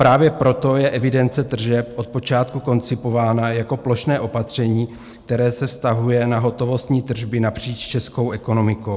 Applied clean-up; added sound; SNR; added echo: none; none; none; none.